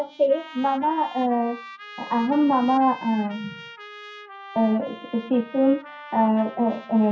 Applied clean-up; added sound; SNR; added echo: classical method WPE with log-MMSE.